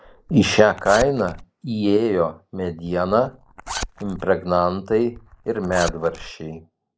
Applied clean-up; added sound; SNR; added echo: neural mask model Resemble Enhance denoiser.